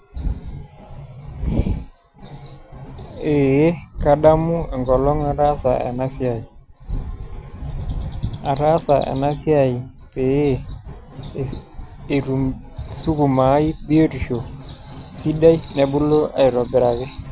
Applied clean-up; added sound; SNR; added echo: none; none; none; none.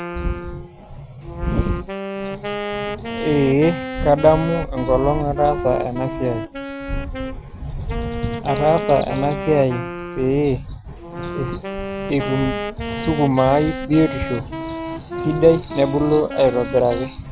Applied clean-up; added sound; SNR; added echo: none; Wind instrument, woodwind instrument; 8 dB; none.